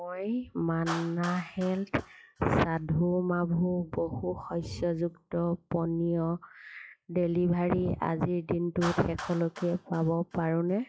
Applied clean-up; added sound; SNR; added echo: classical method log-MMSE.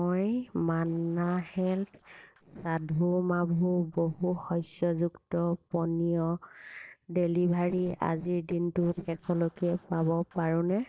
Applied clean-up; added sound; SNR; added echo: neural separator model SepFormer DNS4.